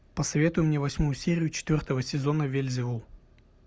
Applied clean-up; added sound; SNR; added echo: none; none; none; none.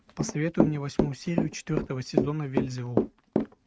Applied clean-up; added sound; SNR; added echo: neural mask model RNNoise.